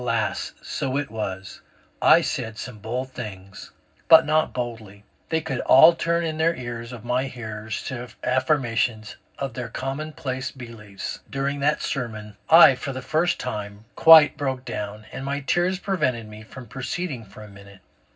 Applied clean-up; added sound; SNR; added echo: none; none; none; reverberation time 0.4 s.